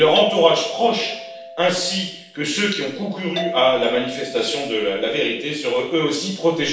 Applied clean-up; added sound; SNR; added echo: none; Doorbell; 11 dB; reverberation time 0.7 s.